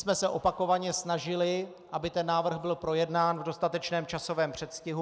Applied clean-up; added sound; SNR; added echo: none; none; none; none.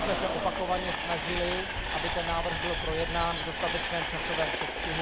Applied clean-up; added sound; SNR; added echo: none; Train; -1 dB; none.